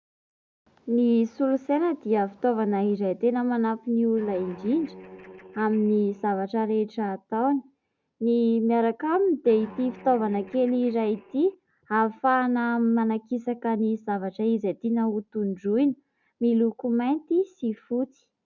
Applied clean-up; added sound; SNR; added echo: none; Guitar; 20 dB; none.